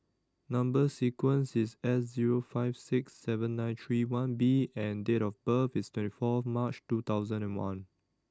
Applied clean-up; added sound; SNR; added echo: none; none; none; none.